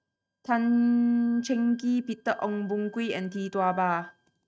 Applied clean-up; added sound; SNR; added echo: neural mask model RNNoise.